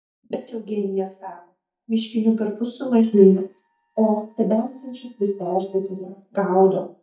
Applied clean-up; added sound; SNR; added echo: neural mask model DeepFilterNet 3.